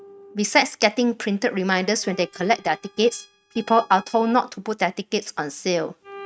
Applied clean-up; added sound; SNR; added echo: neural mask model RNNoise.